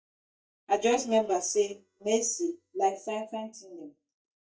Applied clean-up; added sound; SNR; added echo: neural mask model DeepFilterNet 3.